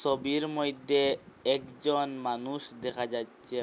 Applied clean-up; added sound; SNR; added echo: none; none; none; none.